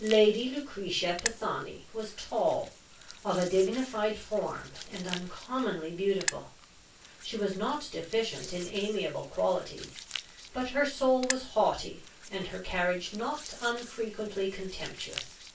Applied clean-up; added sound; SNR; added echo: none; Hands; 12 dB; reverberation time 0.2 s.